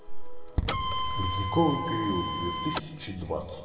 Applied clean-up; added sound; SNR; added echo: none; Printer; 2 dB; reverberation time 2.6 s.